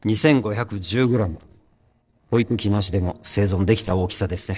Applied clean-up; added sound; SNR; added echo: neural separator model SepFormer DNS4.